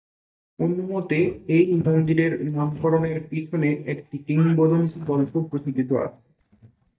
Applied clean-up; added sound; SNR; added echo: neural mask model DeepFilterNet 3.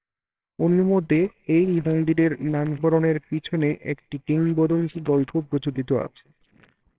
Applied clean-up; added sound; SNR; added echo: neural separator model SepFormer WHAMR!.